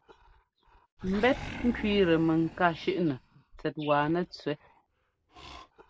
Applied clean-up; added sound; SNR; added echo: none; Animal; 15 dB; none.